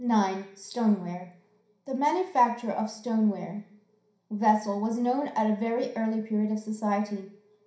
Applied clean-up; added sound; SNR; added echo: none; none; none; reverberation time 0.5 s.